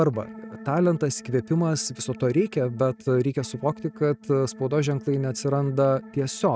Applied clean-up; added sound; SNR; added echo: neural mask model RNNoise.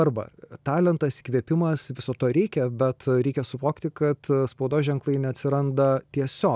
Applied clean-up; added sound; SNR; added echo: none; none; none; none.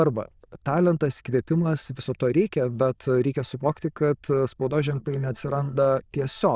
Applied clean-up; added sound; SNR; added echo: neural diffusion model UNIVERSE++.